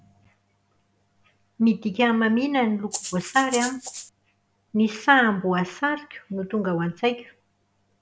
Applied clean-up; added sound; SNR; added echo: none; Rattle (instrument); 9 dB; none.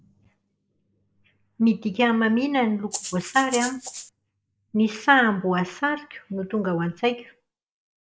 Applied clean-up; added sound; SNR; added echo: neural mask model Resemble Enhance denoiser.